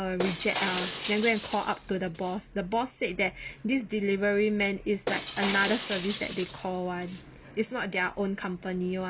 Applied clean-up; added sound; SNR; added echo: none; Shatter; 10 dB; none.